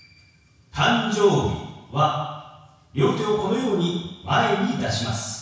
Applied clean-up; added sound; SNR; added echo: none; none; none; reverberation time 1.1 s.